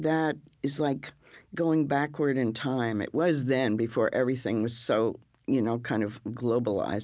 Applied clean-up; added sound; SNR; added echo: none; none; none; none.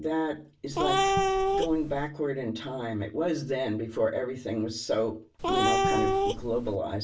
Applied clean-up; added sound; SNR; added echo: none; Cat; -4 dB; reverberation time 0.3 s.